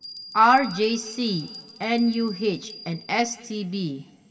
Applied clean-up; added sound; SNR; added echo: none; Bell; 16 dB; reverberation time 2.7 s.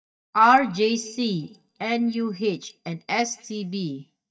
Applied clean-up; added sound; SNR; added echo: neural mask model DeepFilterNet 3.